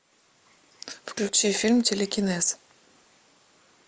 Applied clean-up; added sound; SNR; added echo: none; none; none; none.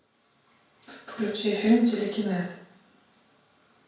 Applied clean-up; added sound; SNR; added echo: none; none; none; reverberation time 0.5 s.